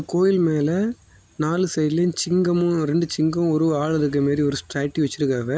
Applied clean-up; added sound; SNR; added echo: none; none; none; none.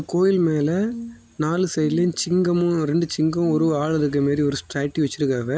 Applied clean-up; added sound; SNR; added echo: none; Brass instrument; 15 dB; none.